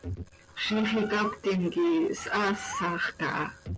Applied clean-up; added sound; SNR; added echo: none; Bird; 10 dB; none.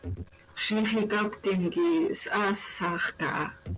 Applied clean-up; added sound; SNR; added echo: none; none; none; none.